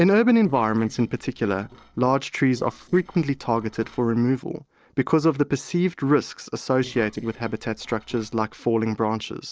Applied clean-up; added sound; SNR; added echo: neural separator model SepFormer DNS4.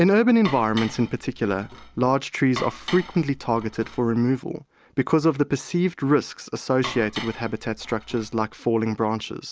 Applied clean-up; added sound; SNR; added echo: none; Dishes, pots, and pans; 14 dB; none.